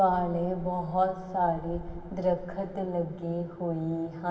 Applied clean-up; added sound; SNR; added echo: none; none; none; reverberation time 1.9 s.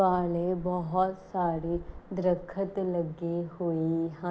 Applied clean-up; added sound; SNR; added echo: none; none; none; none.